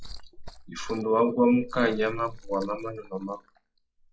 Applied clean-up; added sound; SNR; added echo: classical method log-MMSE.